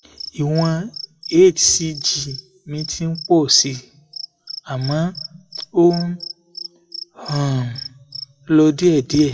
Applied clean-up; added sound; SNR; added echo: classical method WPE with log-MMSE.